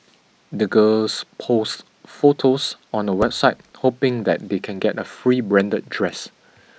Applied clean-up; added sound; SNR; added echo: none; Percussion; 10 dB; none.